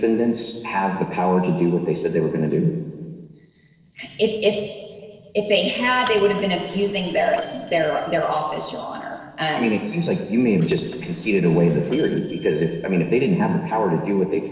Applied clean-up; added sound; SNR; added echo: neural separator model SepFormer DNS4.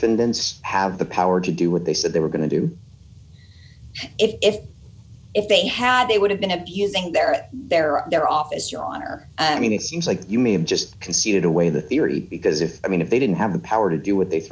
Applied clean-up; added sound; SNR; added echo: none; none; none; none.